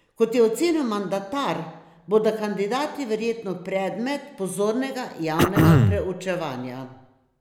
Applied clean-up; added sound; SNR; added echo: none; Cough; -4 dB; none.